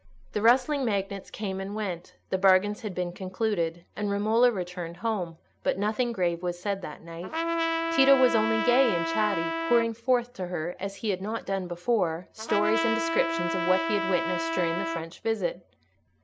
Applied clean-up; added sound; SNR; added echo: none; Trumpet; 2 dB; none.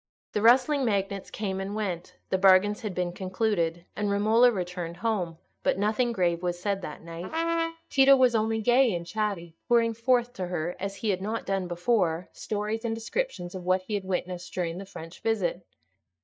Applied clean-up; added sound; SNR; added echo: neural mask model DeepFilterNet 3.